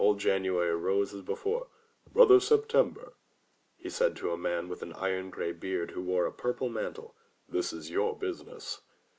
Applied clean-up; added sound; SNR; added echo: none; none; none; none.